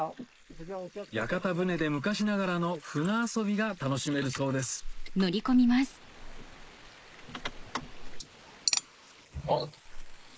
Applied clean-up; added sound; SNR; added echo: neural mask model Resemble Enhance denoiser.